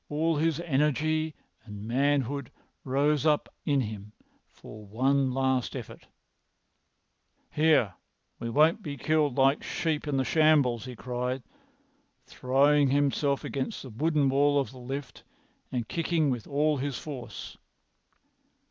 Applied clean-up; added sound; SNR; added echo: none; none; none; none.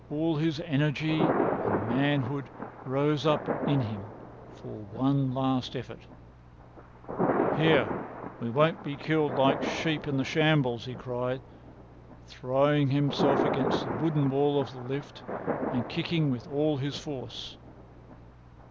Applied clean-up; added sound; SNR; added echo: none; Thunder; 5 dB; none.